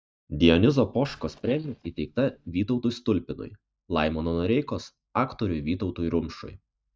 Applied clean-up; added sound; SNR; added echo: neural mask model DeepFilterNet 3.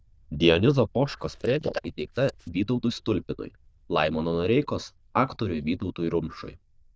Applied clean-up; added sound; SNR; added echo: neural diffusion model UNIVERSE++.